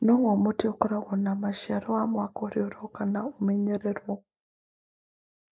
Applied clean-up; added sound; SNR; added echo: neural mask model Resemble Enhance denoiser.